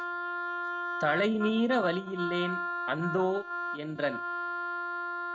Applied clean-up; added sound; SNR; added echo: neural mask model RNNoise.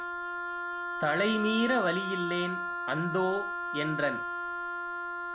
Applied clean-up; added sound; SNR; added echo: none; Wind instrument, woodwind instrument; 2 dB; none.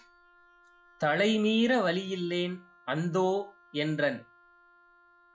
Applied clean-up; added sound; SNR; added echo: classical method log-MMSE.